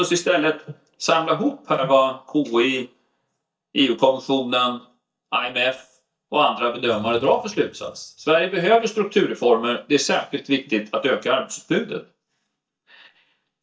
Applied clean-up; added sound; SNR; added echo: neural mask model DeepFilterNet 3.